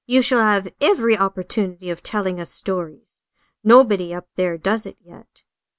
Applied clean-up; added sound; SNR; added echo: none; none; none; none.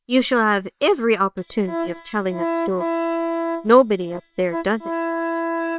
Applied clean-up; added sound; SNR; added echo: neural separator model SepFormer WHAM!.